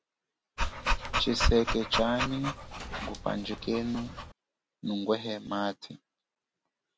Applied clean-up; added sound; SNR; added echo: none; Dog; -1 dB; none.